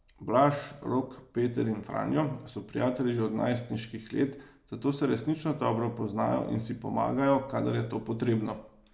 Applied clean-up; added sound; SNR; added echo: none; none; none; none.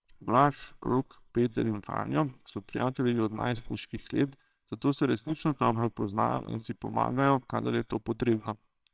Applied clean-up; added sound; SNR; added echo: neural separator model SepFormer WHAMR!.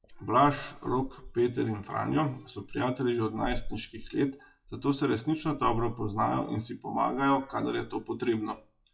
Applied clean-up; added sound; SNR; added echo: classical method WPE with log-MMSE.